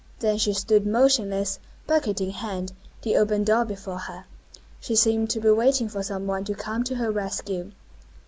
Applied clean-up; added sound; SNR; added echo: none; none; none; none.